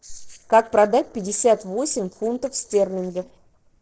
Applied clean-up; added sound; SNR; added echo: neural separator model SepFormer DNS4.